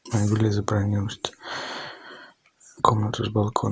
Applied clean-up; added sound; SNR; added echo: none; none; none; none.